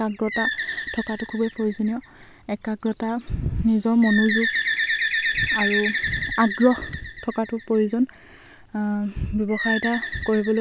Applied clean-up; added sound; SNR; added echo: none; Bird; 5 dB; none.